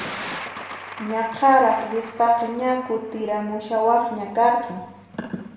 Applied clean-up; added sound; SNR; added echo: none; Thunder; 15 dB; reverberation time 1.0 s.